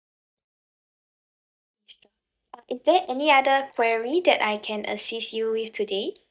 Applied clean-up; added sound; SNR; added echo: neural mask model DeepFilterNet 3.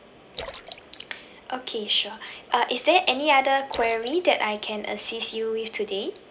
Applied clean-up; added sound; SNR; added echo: none; Splash, splatter; 18 dB; none.